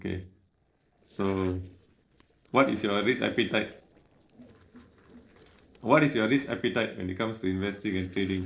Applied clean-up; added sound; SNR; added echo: neural separator model SepFormer DNS4.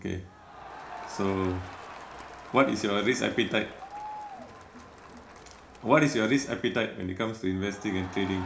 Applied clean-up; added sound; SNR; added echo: none; Crowd; 15 dB; reverberation time 0.4 s.